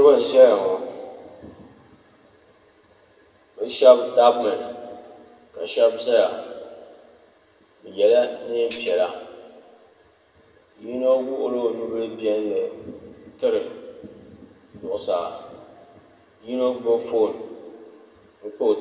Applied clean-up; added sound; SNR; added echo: none; Tambourine; 6 dB; reverberation time 1.6 s.